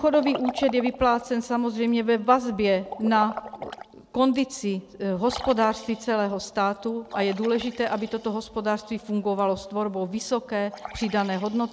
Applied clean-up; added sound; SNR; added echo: none; Liquid; 16 dB; none.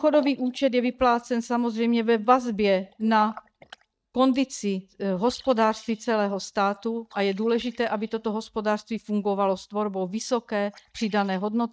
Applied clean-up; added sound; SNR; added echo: neural mask model DeepFilterNet 3.